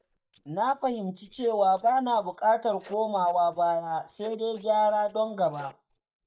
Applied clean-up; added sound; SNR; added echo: neural mask model DeepFilterNet 3.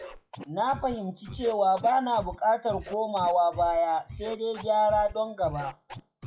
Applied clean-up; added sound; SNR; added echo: classical method WPE with log-MMSE.